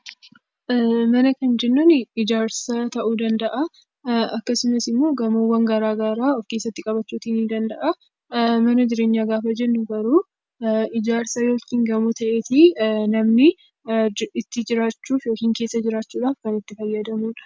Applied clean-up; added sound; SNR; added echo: none; none; none; none.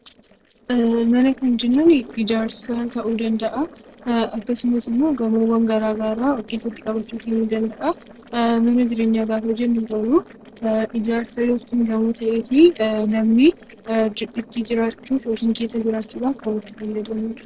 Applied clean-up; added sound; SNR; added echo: neural separator model SepFormer DNS4.